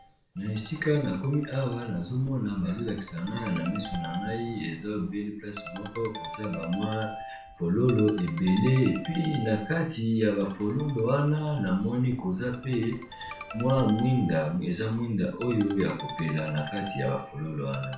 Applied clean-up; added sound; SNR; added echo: none; Ringtone; 14 dB; reverberation time 0.3 s.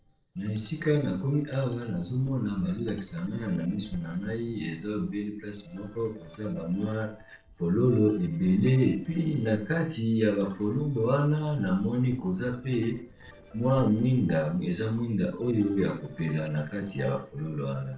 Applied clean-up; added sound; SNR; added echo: neural separator model SepFormer DNS4.